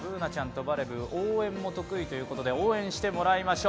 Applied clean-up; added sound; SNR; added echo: none; none; none; none.